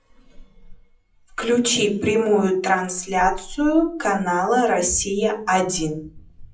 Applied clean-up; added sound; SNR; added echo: classical method WPE with log-MMSE.